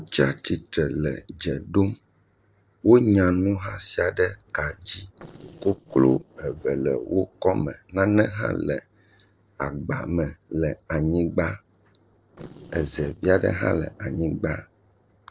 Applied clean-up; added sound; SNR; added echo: neural separator model SepFormer DNS4.